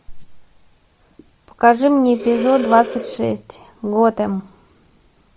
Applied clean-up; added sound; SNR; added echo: none; Animal; 8 dB; none.